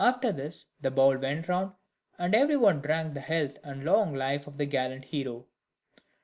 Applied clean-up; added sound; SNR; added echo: none; none; none; none.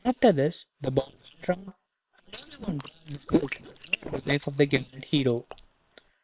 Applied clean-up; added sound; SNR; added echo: neural separator model SepFormer WHAM!.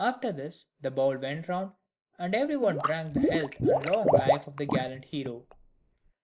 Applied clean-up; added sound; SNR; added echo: neural mask model Resemble Enhance denoiser.